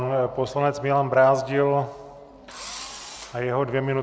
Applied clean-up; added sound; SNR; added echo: none; Engine / Drill; 15 dB; none.